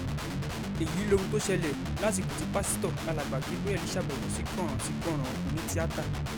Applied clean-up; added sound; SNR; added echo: none; Guitar; -1 dB; none.